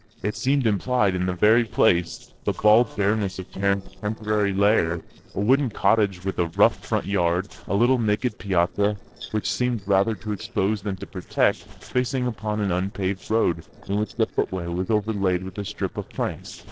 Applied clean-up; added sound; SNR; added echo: neural separator model SepFormer DNS4.